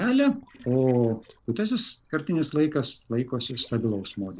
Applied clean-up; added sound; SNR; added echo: neural separator model SepFormer DNS4.